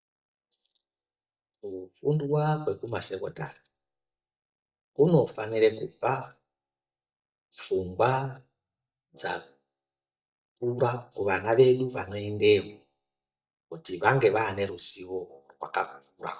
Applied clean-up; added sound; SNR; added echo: neural mask model DeepFilterNet 3.